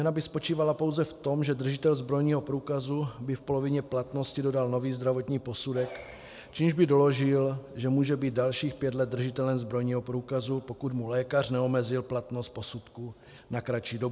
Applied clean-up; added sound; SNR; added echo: none; none; none; none.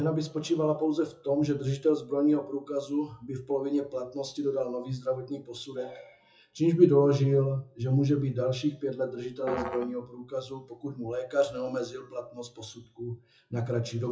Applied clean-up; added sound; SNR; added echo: classical method WPE with log-MMSE.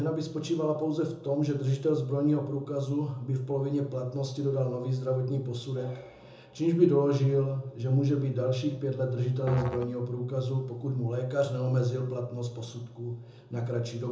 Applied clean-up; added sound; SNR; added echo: none; Musical instrument; 14 dB; reverberation time 0.5 s.